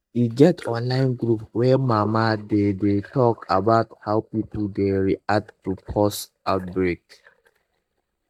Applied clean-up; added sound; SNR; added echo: neural mask model DeepFilterNet 3.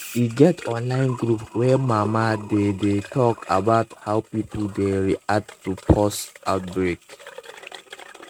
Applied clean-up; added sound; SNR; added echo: neural mask model RNNoise.